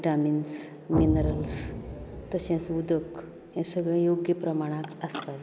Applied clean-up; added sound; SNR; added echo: none; Explosion; 6 dB; none.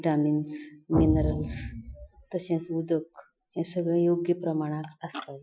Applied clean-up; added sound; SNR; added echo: classical method Wiener filter.